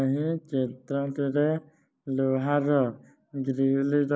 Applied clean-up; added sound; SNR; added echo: none; none; none; none.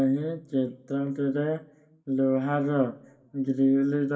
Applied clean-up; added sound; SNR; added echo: none; none; none; reverberation time 0.7 s.